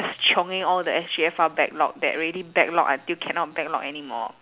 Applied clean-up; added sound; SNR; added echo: none; none; none; none.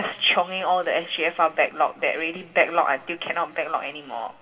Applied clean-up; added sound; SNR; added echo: none; none; none; reverberation time 3.0 s.